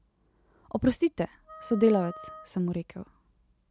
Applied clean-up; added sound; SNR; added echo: none; Wind instrument, woodwind instrument; 16 dB; none.